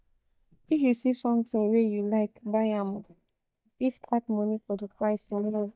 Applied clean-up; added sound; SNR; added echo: neural mask model DeepFilterNet 3.